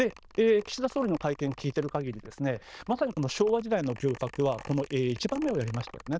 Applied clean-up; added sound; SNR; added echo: neural diffusion model UNIVERSE++.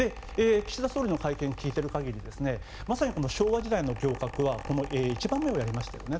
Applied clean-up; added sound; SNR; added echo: none; Mechanical fan; 12 dB; none.